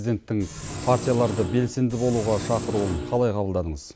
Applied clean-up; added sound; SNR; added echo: none; Engine; 8 dB; none.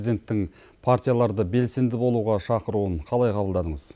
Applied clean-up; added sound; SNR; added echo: none; none; none; none.